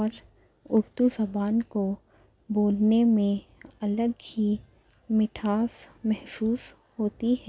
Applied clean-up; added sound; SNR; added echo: none; none; none; none.